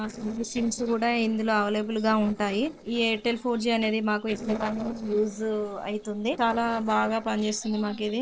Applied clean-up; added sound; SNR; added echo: neural separator model SepFormer DNS4.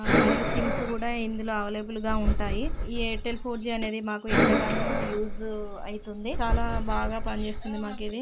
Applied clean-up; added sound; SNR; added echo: none; Breathing; -4 dB; none.